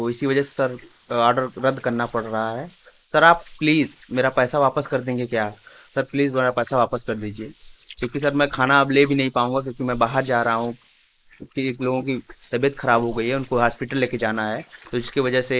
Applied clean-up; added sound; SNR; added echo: neural mask model Resemble Enhance denoiser.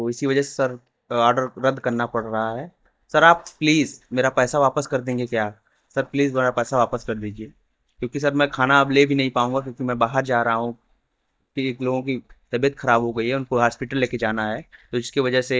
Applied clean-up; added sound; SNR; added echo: neural mask model DeepFilterNet 3.